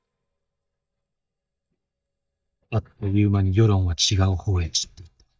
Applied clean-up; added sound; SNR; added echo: neural mask model DeepFilterNet 3.